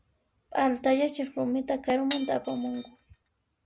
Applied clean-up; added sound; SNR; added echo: none; Glass; 7 dB; none.